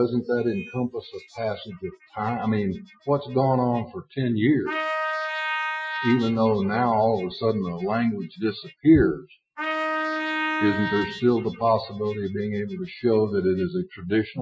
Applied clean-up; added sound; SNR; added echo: classical method Wiener filter.